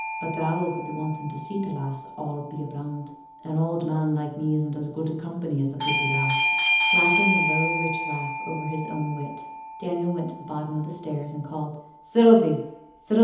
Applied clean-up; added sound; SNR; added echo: none; Bell / Doorbell; 3 dB; reverberation time 1.3 s.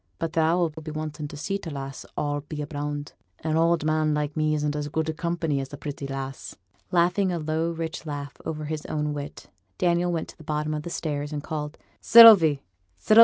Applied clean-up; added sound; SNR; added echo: none; none; none; none.